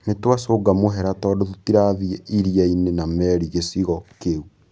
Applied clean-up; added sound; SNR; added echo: none; none; none; none.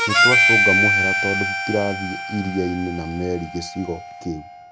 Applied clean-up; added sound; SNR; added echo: none; Harmonica; -5 dB; none.